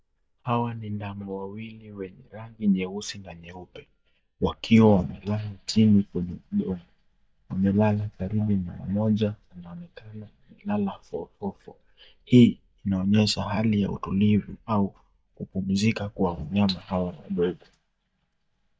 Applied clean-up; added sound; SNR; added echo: neural mask model DeepFilterNet 3.